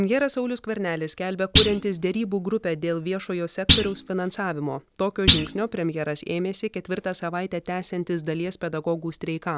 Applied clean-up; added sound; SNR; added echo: none; Thump, thud; -4 dB; none.